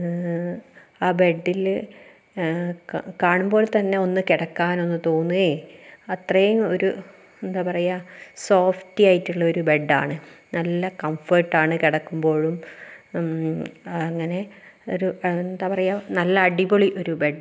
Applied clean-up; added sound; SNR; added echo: none; none; none; none.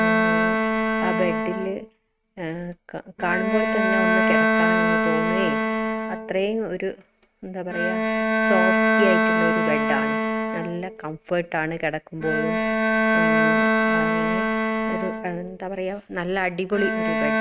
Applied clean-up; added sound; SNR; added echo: neural mask model RNNoise.